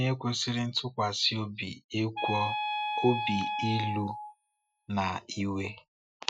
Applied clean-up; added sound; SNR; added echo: classical method Wiener filter.